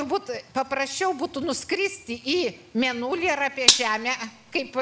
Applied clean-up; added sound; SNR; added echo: none; Gunshot, gunfire; -3 dB; none.